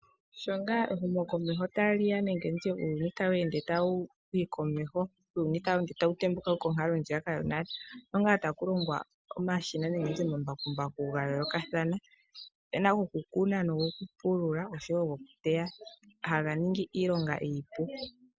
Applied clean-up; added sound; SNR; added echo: none; none; none; none.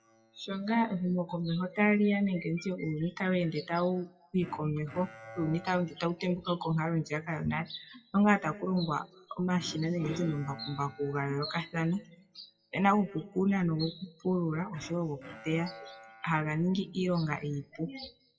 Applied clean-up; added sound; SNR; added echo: classical method WPE with log-MMSE.